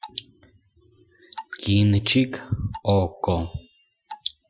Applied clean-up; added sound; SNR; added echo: classical method Wiener filter.